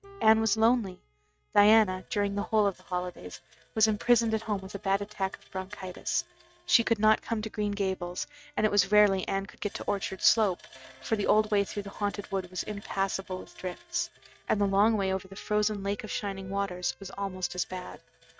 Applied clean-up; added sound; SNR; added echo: neural mask model RNNoise.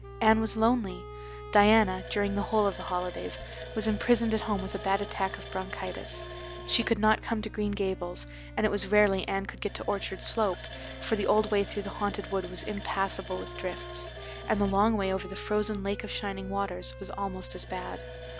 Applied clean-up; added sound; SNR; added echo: none; Wind instrument, woodwind instrument + Water tap, faucet; 15 dB; none.